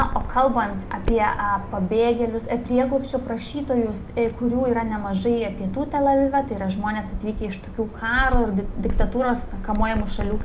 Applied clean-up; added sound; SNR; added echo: none; Bird vocalization, bird call, bird song; 6 dB; reverberation time 0.2 s.